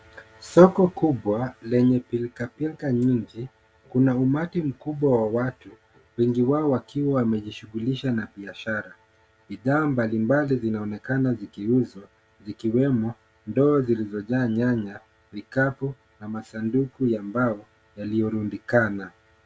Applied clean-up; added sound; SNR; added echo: none; none; none; none.